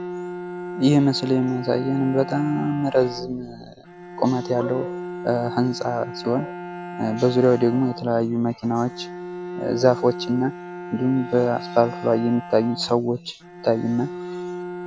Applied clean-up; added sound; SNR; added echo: none; Bowed string instrument; 11 dB; none.